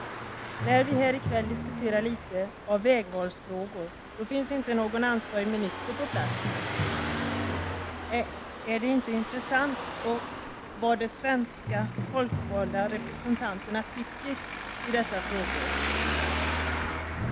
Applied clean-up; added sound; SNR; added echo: none; Drum + Traffic noise, roadway noise; 3 dB; none.